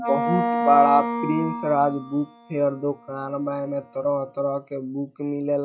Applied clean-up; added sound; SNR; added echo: classical method log-MMSE.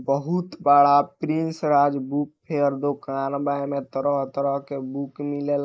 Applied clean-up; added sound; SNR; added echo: neural mask model Resemble Enhance denoiser.